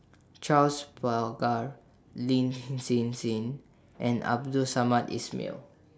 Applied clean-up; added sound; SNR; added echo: none; none; none; none.